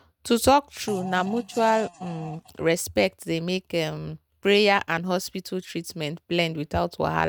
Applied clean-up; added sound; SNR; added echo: neural mask model RNNoise.